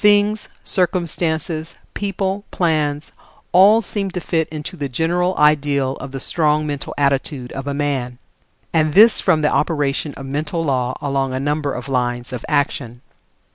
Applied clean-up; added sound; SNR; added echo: none; none; none; none.